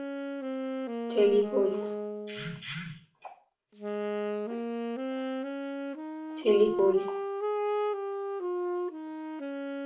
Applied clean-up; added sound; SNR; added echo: none; Wind instrument, woodwind instrument; 1 dB; reverberation time 0.4 s.